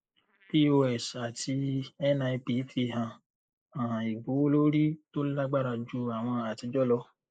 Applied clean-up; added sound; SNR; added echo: neural mask model Resemble Enhance denoiser.